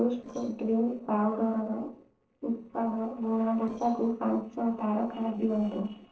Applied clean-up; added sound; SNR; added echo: neural separator model SepFormer DNS4.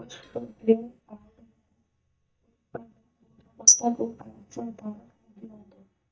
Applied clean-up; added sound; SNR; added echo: neural mask model DeepFilterNet 3.